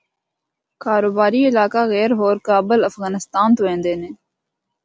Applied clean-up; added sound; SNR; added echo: none; none; none; none.